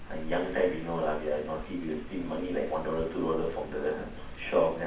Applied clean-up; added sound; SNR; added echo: none; Rain; 9 dB; reverberation time 0.6 s.